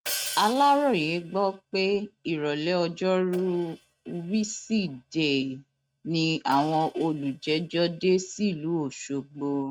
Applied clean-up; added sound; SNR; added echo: neural mask model RNNoise.